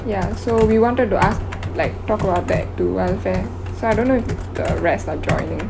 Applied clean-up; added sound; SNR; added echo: none; Computer keyboard; 6 dB; none.